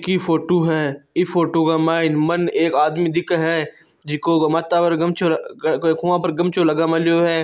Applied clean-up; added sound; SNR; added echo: none; none; none; none.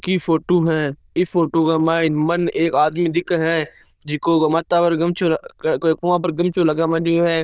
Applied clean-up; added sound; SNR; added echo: neural diffusion model UNIVERSE++.